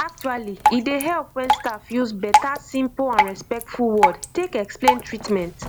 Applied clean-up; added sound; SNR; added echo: none; Drip; 0 dB; none.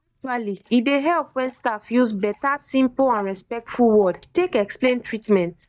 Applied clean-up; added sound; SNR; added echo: neural mask model DeepFilterNet 3.